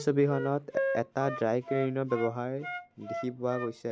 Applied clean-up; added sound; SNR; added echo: none; Wind instrument, woodwind instrument; 7 dB; none.